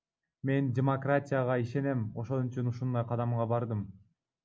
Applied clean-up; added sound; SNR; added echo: none; none; none; none.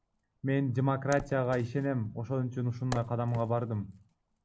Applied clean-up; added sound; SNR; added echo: none; Wood; 17 dB; none.